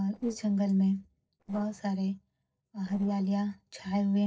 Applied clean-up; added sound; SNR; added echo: neural separator model SepFormer DNS4.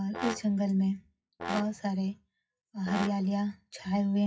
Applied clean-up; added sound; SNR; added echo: classical method WPE with log-MMSE.